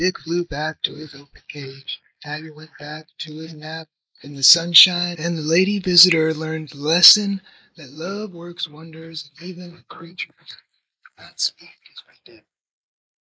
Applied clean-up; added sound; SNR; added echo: neural mask model Resemble Enhance denoiser.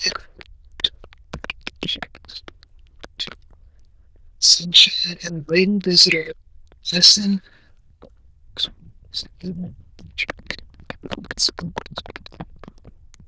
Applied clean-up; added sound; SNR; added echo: neural diffusion model UNIVERSE++.